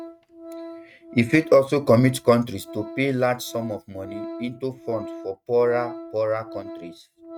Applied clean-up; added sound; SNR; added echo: neural mask model RNNoise.